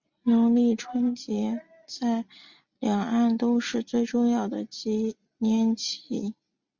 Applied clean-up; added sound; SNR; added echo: none; none; none; none.